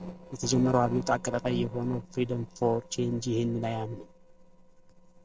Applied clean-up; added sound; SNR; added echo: neural separator model SepFormer DNS4.